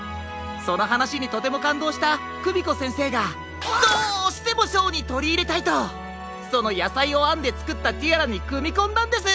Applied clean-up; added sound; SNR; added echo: none; none; none; none.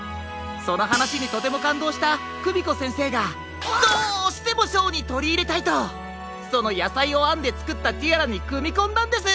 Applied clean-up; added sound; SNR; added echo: none; Hi-hat; 13 dB; none.